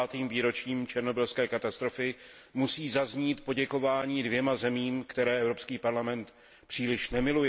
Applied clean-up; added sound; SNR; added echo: none; none; none; none.